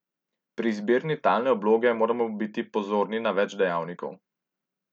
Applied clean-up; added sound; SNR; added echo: none; none; none; none.